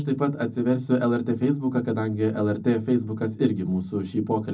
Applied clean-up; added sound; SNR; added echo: none; none; none; reverberation time 0.4 s.